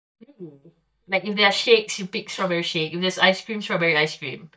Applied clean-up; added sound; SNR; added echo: neural mask model DeepFilterNet 3.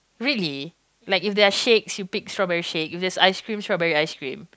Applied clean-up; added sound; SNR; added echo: none; none; none; none.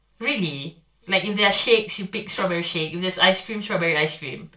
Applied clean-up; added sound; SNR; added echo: neural separator model SepFormer DNS4.